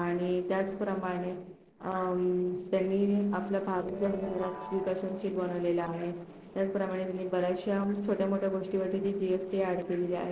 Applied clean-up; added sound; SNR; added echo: neural separator model SepFormer DNS4.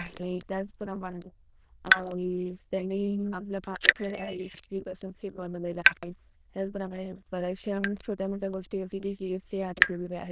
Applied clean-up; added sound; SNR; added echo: neural diffusion model UNIVERSE++.